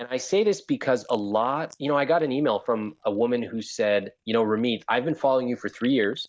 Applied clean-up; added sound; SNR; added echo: neural mask model DeepFilterNet 3.